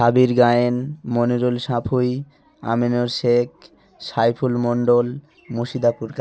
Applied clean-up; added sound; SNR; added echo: none; none; none; none.